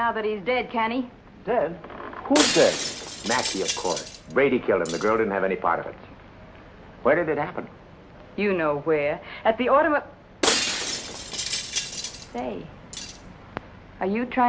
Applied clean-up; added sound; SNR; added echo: none; Shatter; 4 dB; none.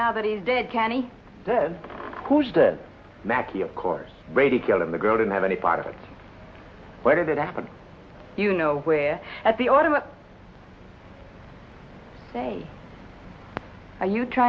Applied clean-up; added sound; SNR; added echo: none; none; none; none.